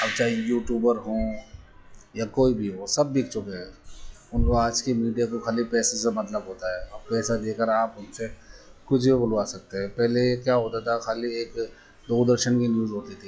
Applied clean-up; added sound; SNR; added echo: classical method log-MMSE.